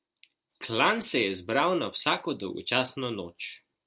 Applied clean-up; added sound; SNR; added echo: none; none; none; none.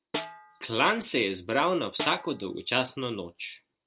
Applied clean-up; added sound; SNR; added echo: none; Snare drum; 12 dB; none.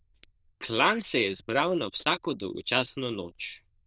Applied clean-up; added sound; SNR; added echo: neural diffusion model UNIVERSE++.